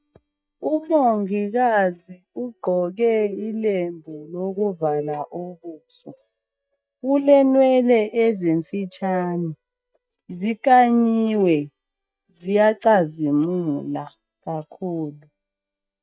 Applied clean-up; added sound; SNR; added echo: neural mask model DeepFilterNet 3.